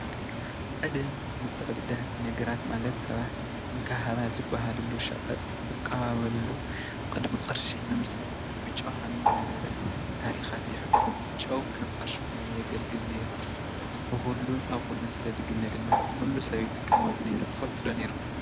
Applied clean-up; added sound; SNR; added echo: none; Bird; -1 dB; none.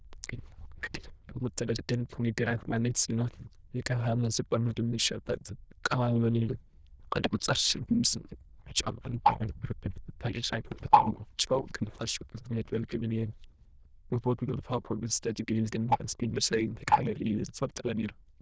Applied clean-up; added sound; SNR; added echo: neural diffusion model UNIVERSE++.